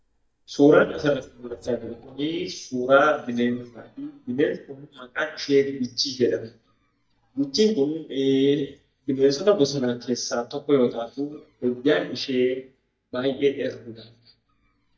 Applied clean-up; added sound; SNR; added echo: neural mask model DeepFilterNet 3.